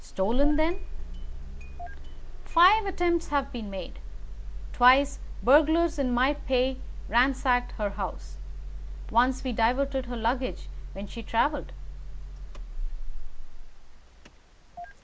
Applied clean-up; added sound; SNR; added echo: none; Engine starting; 4 dB; none.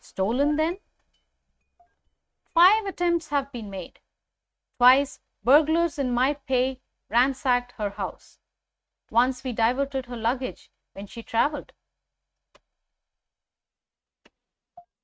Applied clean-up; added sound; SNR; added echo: neural mask model RNNoise.